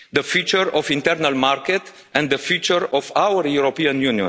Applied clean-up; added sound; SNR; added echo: none; none; none; none.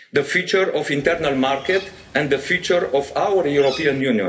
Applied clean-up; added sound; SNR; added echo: none; Bird; 19 dB; reverberation time 0.3 s.